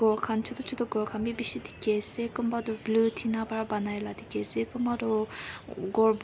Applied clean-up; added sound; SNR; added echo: none; none; none; none.